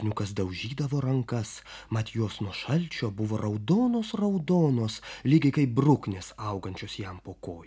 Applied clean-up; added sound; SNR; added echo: none; none; none; none.